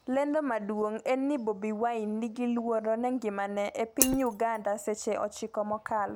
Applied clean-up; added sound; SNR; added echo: neural mask model Resemble Enhance denoiser.